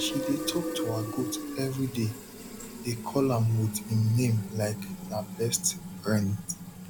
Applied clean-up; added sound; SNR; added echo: none; Fill (with liquid); 7 dB; none.